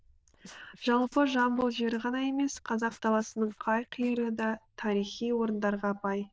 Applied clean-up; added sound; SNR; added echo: neural diffusion model UNIVERSE++.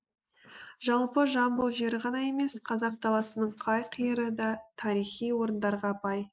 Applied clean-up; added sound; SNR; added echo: neural mask model Resemble Enhance denoiser.